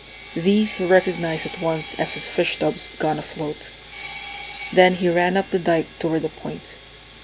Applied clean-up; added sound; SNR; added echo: none; Sawing; 13 dB; none.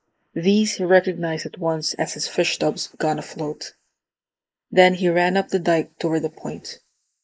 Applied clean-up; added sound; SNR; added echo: neural mask model Resemble Enhance denoiser.